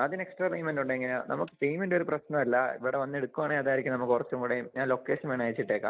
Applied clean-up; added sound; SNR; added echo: neural mask model DeepFilterNet 3.